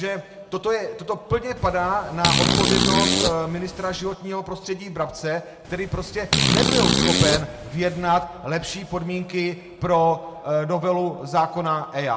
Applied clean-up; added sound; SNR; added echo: none; Fart; -2 dB; reverberation time 1.2 s.